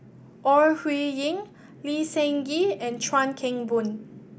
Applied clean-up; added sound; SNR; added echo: none; none; none; none.